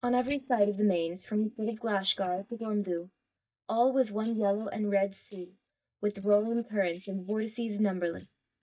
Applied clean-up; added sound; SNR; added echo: neural mask model DeepFilterNet 3.